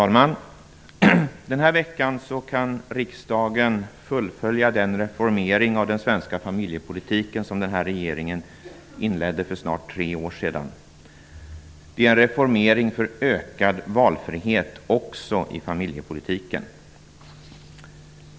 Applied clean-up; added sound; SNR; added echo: none; none; none; none.